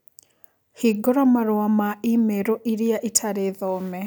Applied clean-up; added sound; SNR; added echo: none; none; none; none.